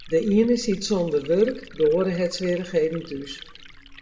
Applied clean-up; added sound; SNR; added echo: none; Liquid; 19 dB; reverberation time 0.9 s.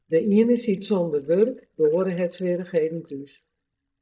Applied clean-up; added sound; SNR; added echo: neural mask model DeepFilterNet 3.